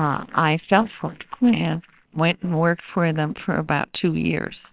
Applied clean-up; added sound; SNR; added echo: neural separator model SepFormer WHAMR!.